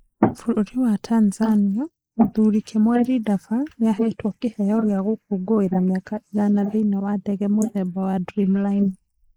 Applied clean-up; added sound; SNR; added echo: neural mask model Resemble Enhance denoiser.